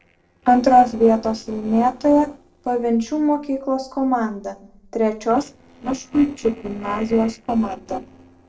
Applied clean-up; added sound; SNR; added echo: neural separator model SepFormer DNS4.